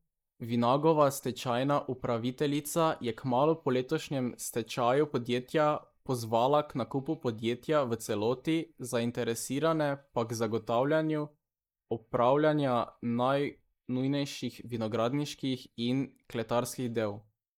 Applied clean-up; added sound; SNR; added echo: neural mask model Resemble Enhance denoiser.